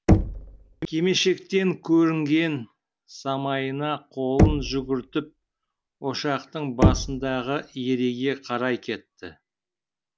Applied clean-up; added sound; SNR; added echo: none; Knock; 1 dB; none.